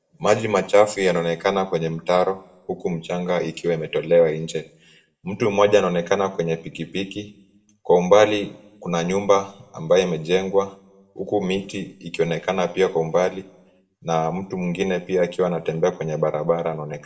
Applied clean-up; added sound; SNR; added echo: none; none; none; reverberation time 0.4 s.